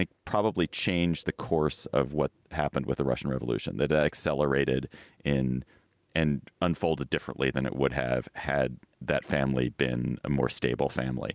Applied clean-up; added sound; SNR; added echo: none; none; none; none.